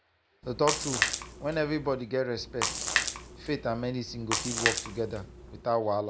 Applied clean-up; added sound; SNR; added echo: none; Splash, splatter; 2 dB; none.